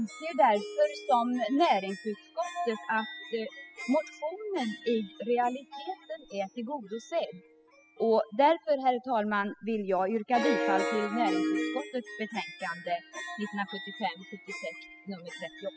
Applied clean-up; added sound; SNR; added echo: classical method spectral subtraction.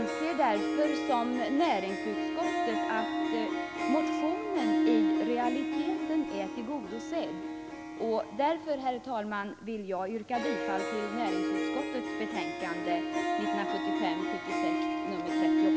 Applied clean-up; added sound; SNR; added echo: none; Harp; -2 dB; none.